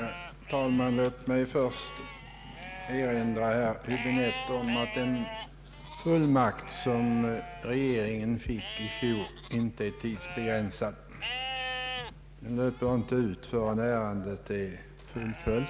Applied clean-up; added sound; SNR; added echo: none; Livestock, farm animals, working animals; 11 dB; none.